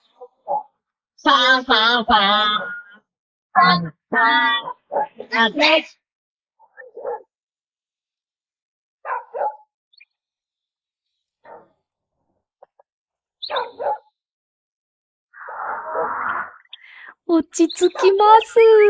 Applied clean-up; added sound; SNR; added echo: neural mask model Resemble Enhance denoiser.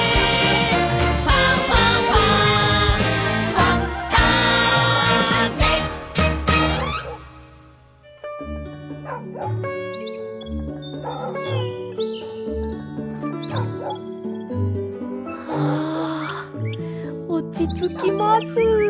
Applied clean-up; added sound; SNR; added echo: none; Bark + Plucked string instrument; 13 dB; none.